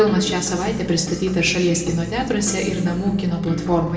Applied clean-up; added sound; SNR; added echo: none; none; none; reverberation time 1.1 s.